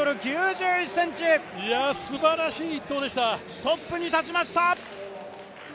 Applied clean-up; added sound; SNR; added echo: none; none; none; none.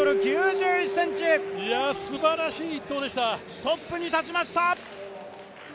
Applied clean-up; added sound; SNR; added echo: none; Keyboard (musical); 5 dB; none.